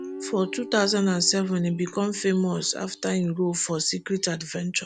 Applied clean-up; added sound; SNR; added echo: none; Guitar; 17 dB; none.